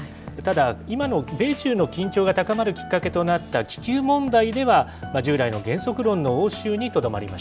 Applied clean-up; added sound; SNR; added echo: none; none; none; none.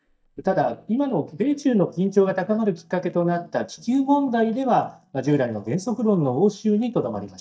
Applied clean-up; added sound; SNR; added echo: neural mask model DeepFilterNet 3.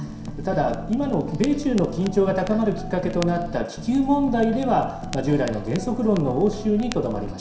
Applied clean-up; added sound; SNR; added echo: none; Crackle; 12 dB; reverberation time 0.7 s.